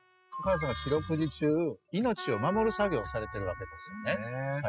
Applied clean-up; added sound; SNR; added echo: classical method spectral subtraction.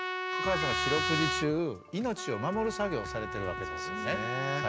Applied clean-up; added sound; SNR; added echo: none; Trumpet; 2 dB; none.